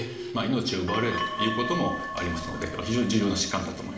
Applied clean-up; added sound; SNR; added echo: none; none; none; reverberation time 0.9 s.